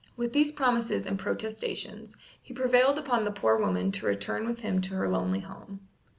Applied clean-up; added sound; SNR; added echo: none; none; none; none.